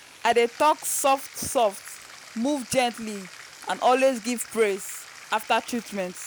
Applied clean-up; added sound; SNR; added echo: none; Bathtub (filling or washing); 19 dB; none.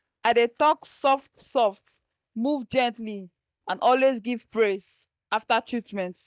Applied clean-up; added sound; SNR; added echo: neural mask model DeepFilterNet 3.